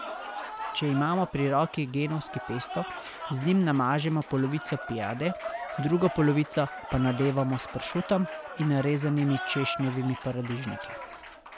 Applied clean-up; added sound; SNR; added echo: none; Applause / Cheering; 11 dB; none.